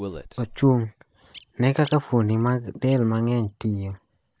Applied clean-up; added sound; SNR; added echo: neural mask model DeepFilterNet 3.